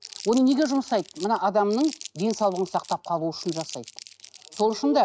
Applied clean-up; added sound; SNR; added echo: neural mask model RNNoise.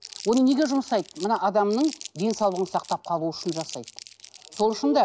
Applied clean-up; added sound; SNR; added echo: none; Crumpling, crinkling; 19 dB; none.